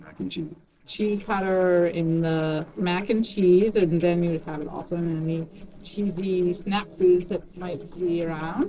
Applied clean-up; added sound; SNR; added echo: neural separator model SepFormer DNS4.